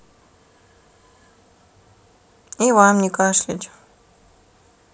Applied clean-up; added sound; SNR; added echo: none; none; none; none.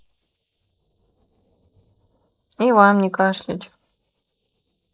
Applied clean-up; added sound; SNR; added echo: neural mask model Resemble Enhance denoiser.